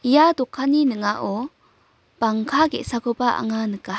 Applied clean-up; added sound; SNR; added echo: none; none; none; none.